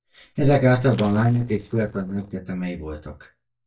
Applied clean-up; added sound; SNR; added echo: neural mask model DeepFilterNet 3.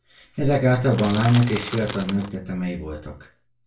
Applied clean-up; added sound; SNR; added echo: none; Crushing; 12 dB; reverberation time 0.3 s.